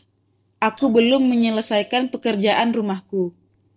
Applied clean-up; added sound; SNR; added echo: neural separator model SepFormer DNS4.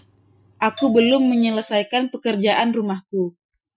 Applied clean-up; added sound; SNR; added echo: classical method Wiener filter.